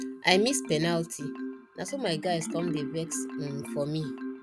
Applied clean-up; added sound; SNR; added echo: none; Marimba, xylophone; 7 dB; none.